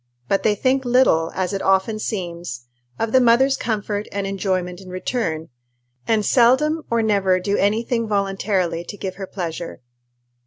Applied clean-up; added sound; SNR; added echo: none; none; none; none.